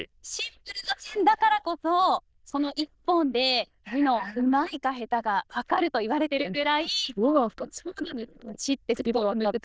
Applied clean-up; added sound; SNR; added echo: neural diffusion model UNIVERSE++.